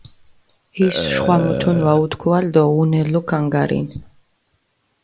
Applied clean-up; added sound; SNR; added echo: none; Burping, eructation; 8 dB; none.